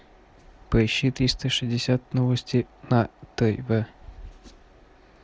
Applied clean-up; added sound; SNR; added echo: none; none; none; none.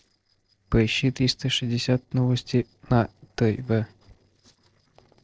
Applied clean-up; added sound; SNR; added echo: neural separator model SepFormer DNS4.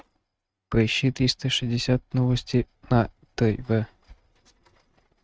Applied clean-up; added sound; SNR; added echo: neural mask model RNNoise.